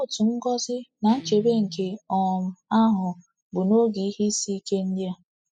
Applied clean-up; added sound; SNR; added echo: classical method spectral subtraction.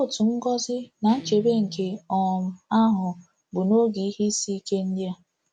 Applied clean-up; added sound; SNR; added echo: none; Guitar; 20 dB; none.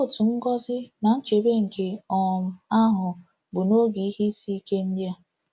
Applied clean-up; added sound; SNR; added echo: none; none; none; none.